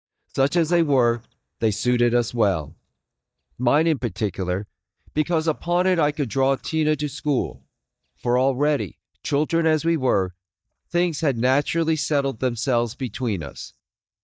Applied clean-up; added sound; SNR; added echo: neural mask model DeepFilterNet 3.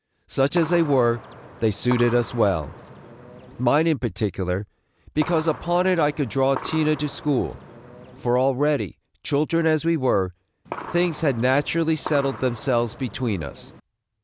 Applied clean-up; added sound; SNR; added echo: none; Gunshot, gunfire; 14 dB; none.